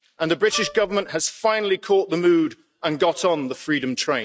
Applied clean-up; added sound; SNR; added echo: neural mask model RNNoise.